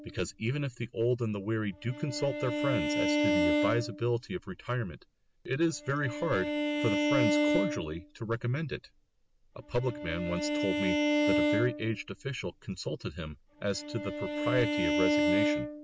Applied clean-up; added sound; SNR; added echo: none; Bowed string instrument; -1 dB; none.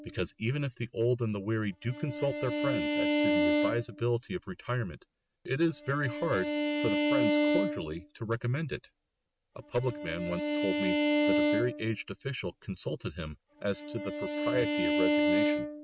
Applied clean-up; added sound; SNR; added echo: neural mask model RNNoise.